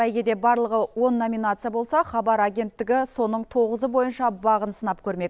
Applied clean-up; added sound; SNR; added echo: none; none; none; none.